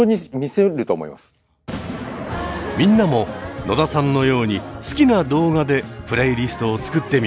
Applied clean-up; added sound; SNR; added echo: none; none; none; none.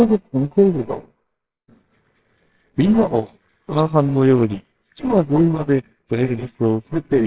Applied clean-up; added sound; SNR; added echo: neural separator model SepFormer WHAMR!.